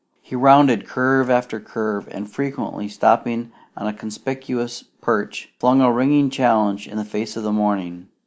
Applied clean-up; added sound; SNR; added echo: none; none; none; none.